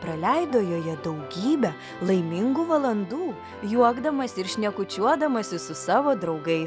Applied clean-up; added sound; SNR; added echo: none; none; none; none.